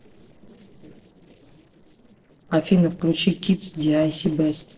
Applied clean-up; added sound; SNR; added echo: neural separator model SepFormer DNS4.